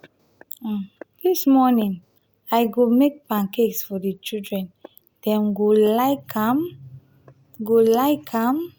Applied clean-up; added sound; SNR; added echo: none; none; none; none.